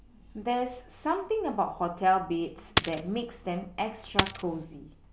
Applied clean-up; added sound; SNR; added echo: none; Coin (dropping); -4 dB; none.